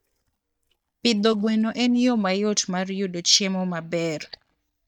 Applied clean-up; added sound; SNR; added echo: neural mask model DeepFilterNet 3.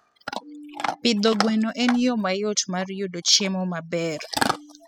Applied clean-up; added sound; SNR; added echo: classical method spectral subtraction.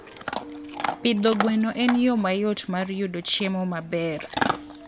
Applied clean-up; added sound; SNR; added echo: none; Chewing, mastication / Dog; 8 dB; none.